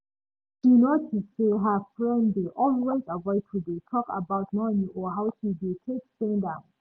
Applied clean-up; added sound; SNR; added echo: none; none; none; none.